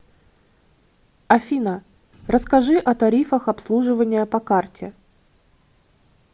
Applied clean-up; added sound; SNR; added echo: none; none; none; none.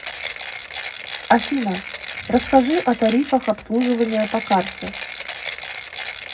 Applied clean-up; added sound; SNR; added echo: none; Mechanisms; 10 dB; reverberation time 0.3 s.